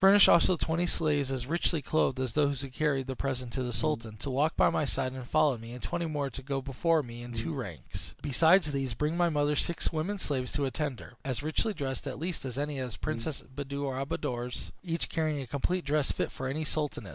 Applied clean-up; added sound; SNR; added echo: neural mask model DeepFilterNet 3.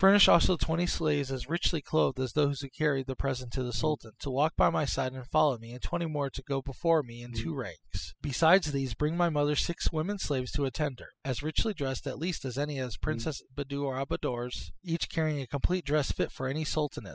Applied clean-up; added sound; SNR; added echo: classical method spectral subtraction.